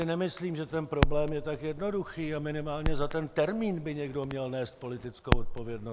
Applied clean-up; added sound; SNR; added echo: none; Crackle; 0 dB; none.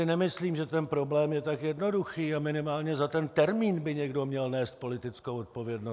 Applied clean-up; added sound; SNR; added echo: none; none; none; none.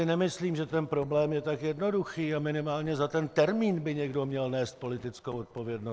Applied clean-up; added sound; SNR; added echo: neural separator model SepFormer DNS4.